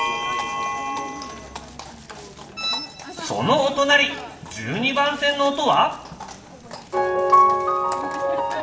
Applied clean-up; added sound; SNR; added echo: none; Livestock, farm animals, working animals; 14 dB; reverberation time 0.9 s.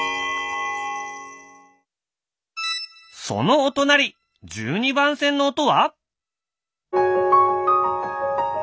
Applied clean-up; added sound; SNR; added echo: none; none; none; none.